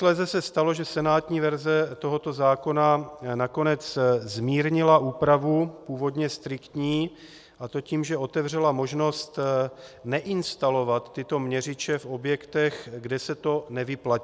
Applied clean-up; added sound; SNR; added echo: none; none; none; none.